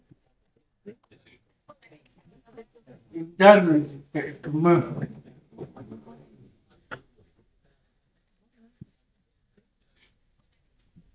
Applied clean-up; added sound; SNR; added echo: neural mask model DeepFilterNet 3.